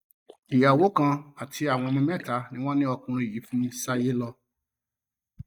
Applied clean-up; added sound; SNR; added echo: neural mask model DeepFilterNet 3.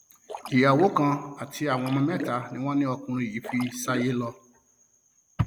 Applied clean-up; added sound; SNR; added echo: none; Splash, splatter; 13 dB; none.